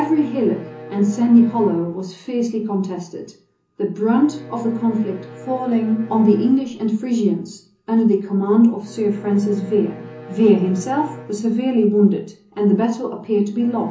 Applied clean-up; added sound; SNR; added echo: none; Bowed string instrument; 19 dB; reverberation time 0.8 s.